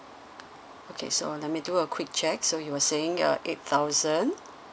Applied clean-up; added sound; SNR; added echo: none; none; none; none.